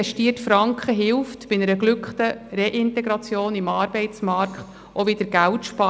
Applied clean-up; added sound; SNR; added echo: none; none; none; none.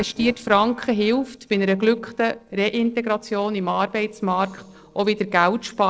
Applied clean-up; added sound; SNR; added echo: neural separator model SepFormer DNS4.